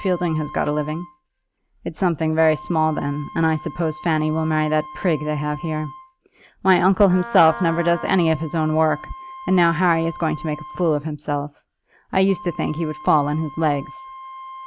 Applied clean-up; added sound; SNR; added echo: none; Wind instrument, woodwind instrument + Wind instrument, woodwind instrument; 16 dB; none.